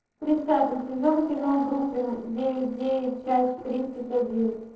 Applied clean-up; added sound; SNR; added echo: neural separator model SepFormer DNS4.